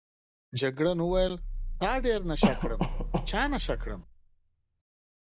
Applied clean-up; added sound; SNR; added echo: none; Cough + Growling; 0 dB; none.